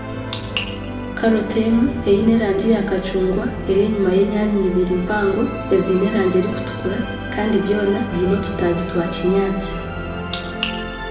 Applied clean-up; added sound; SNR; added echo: none; Musical instrument; 7 dB; reverberation time 0.8 s.